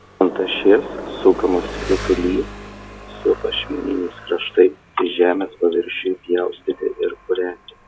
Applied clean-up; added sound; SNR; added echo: none; Engine; 16 dB; none.